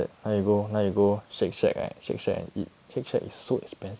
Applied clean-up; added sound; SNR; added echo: none; none; none; none.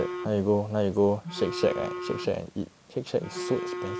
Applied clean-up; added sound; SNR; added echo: none; Telephone; 9 dB; none.